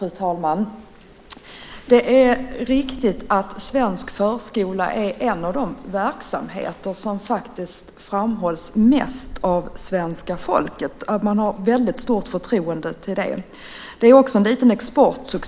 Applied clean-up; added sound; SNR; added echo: none; Wind; 19 dB; none.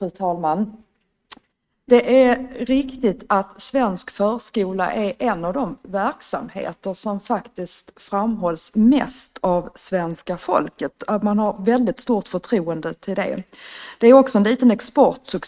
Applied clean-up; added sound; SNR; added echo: neural mask model RNNoise.